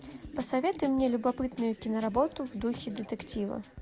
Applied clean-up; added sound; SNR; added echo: none; Drum kit; 20 dB; none.